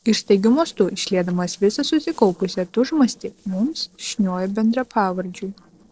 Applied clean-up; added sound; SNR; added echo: neural separator model SepFormer DNS4.